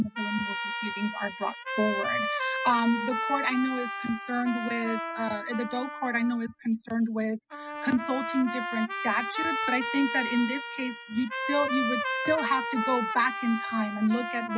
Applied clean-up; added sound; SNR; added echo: classical method spectral subtraction.